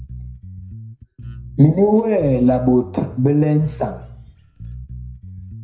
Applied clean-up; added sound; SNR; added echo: none; Bass guitar; 15 dB; reverberation time 0.5 s.